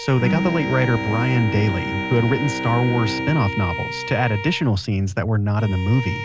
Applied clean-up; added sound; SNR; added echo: none; Bowed string instrument + Bowed string instrument; 6 dB; none.